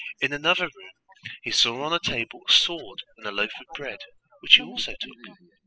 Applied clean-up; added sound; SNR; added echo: classical method spectral subtraction.